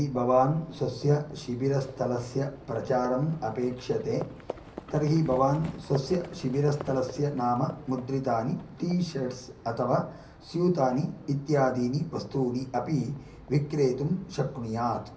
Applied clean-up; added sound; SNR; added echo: none; Livestock, farm animals, working animals; 18 dB; reverberation time 0.5 s.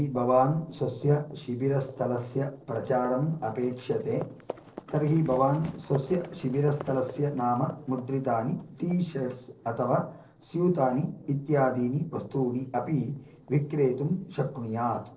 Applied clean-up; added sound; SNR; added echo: neural separator model SepFormer DNS4.